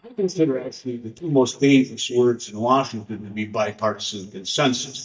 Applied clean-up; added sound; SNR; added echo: neural mask model DeepFilterNet 3.